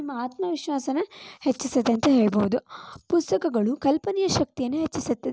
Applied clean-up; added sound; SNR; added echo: none; none; none; none.